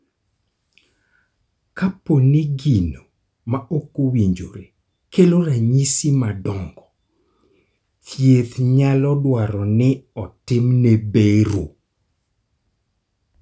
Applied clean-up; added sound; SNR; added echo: none; none; none; none.